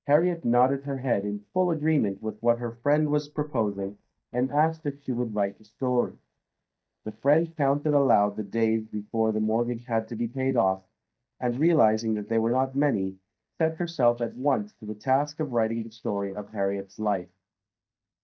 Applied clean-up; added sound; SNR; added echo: neural mask model DeepFilterNet 3.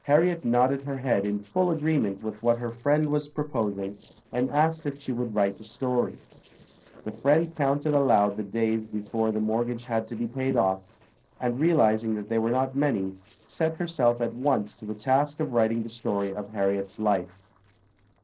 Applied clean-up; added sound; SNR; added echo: neural separator model SepFormer DNS4.